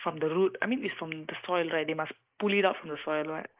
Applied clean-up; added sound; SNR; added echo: neural mask model Resemble Enhance denoiser.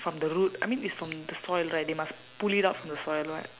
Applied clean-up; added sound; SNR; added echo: none; none; none; none.